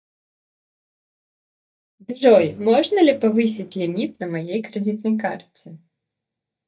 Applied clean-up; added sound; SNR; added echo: neural mask model DeepFilterNet 3.